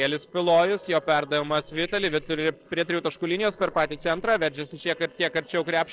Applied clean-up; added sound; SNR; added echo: neural separator model SepFormer DNS4.